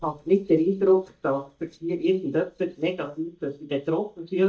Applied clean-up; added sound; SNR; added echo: neural mask model DeepFilterNet 3.